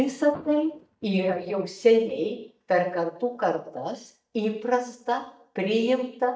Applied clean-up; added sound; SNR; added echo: neural mask model DeepFilterNet 3.